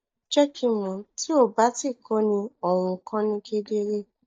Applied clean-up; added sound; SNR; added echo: neural mask model DeepFilterNet 3.